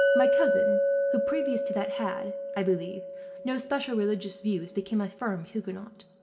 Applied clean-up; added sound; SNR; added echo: none; Chink, clink; -2 dB; reverberation time 1.7 s.